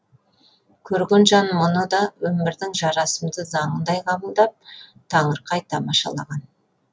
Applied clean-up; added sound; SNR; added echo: none; none; none; none.